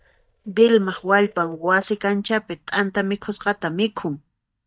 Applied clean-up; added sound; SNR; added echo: neural mask model DeepFilterNet 3.